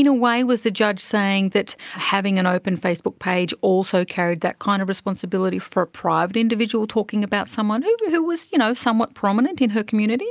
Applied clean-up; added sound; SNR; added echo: none; none; none; none.